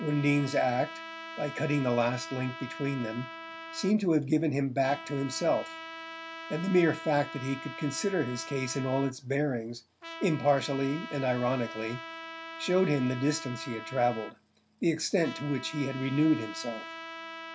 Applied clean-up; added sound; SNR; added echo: none; Trumpet; 13 dB; none.